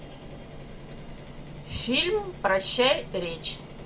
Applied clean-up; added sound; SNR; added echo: none; Subway, metro, underground; 15 dB; none.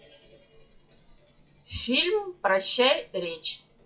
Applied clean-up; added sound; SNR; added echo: classical method log-MMSE.